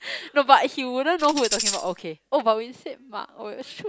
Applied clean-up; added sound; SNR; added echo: none; Tambourine; 4 dB; none.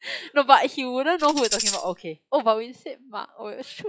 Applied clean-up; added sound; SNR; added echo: classical method log-MMSE.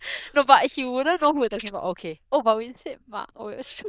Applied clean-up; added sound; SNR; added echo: neural diffusion model UNIVERSE++.